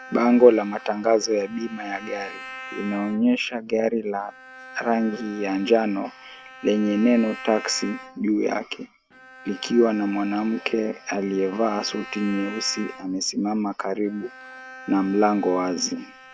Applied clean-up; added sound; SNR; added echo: none; Bowed string instrument; 18 dB; none.